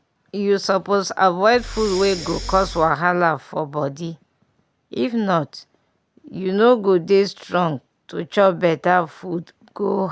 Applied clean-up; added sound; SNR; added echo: none; Breathing; 11 dB; none.